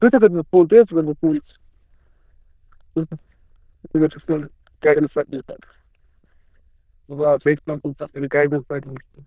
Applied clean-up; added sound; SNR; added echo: neural diffusion model UNIVERSE++.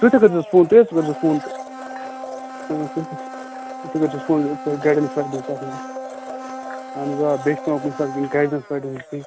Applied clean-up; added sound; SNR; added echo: none; Domestic sounds, home sounds; 12 dB; none.